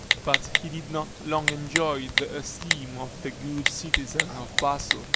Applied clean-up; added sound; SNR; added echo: none; Typing; -2 dB; none.